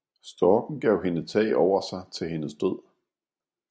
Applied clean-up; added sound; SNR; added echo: none; none; none; none.